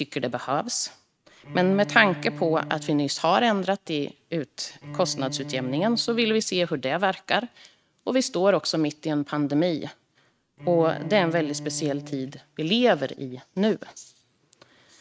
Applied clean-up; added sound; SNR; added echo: neural mask model RNNoise.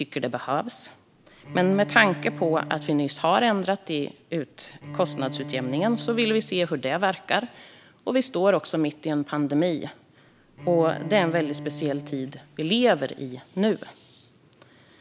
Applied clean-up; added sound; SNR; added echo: none; Bowed string instrument; 14 dB; none.